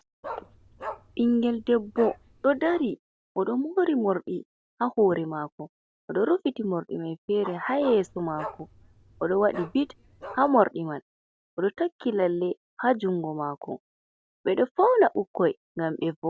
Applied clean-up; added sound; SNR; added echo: none; Bark; 15 dB; none.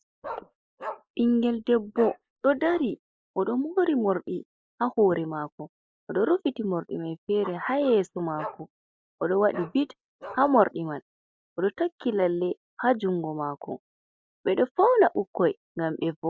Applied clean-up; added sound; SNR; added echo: neural mask model Resemble Enhance denoiser.